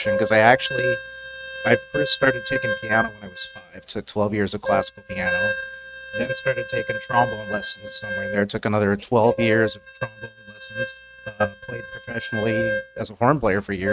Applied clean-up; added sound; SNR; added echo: neural mask model RNNoise.